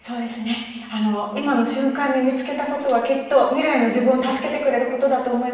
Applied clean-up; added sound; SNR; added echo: none; none; none; reverberation time 1.1 s.